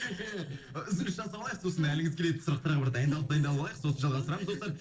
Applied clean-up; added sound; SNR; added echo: neural separator model SepFormer DNS4.